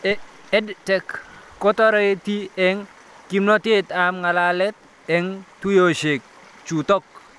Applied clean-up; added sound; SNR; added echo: none; none; none; none.